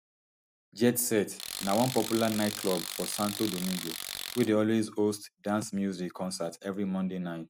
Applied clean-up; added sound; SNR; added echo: none; Tools; 8 dB; none.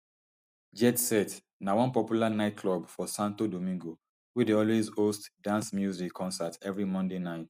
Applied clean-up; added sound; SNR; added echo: none; none; none; none.